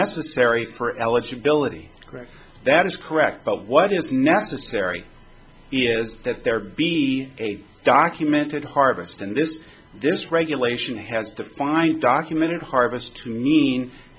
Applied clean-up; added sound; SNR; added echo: none; none; none; none.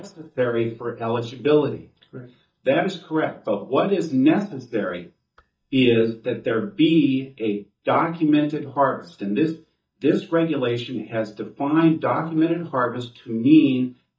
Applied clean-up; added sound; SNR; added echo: neural mask model DeepFilterNet 3.